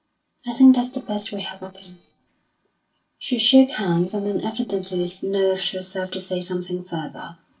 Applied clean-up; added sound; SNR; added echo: neural separator model SepFormer DNS4.